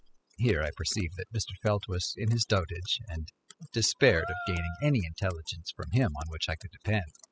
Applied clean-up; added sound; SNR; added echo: classical method spectral subtraction.